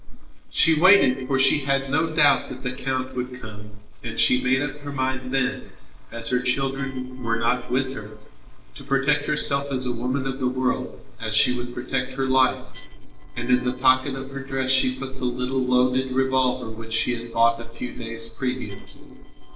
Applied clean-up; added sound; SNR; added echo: neural separator model SepFormer DNS4.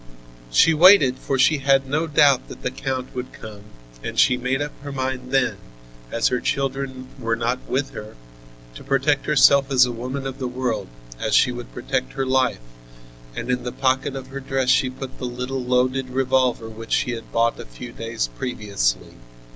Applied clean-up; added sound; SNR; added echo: none; none; none; none.